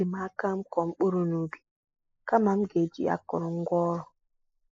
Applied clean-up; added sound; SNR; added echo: neural mask model Resemble Enhance denoiser.